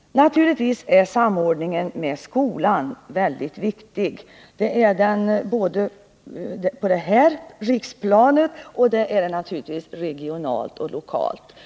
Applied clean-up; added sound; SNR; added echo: none; none; none; none.